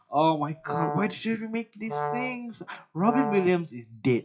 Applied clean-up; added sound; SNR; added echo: classical method WPE with log-MMSE.